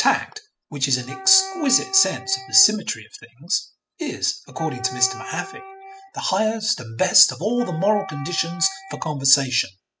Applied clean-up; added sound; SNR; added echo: classical method spectral subtraction.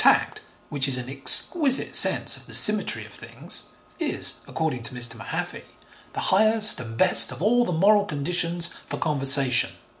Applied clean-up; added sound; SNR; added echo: none; none; none; none.